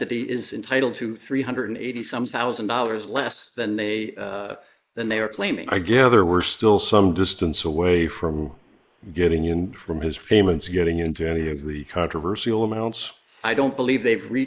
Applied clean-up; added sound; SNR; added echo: neural mask model Resemble Enhance denoiser.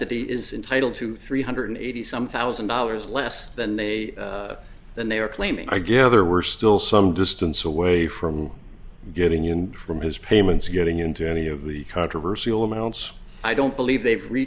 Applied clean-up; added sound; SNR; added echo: none; none; none; none.